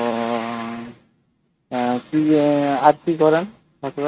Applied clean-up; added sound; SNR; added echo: neural mask model RNNoise.